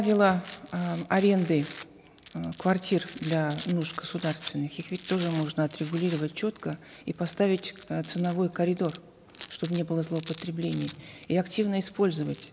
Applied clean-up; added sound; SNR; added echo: none; Domestic sounds, home sounds; 13 dB; none.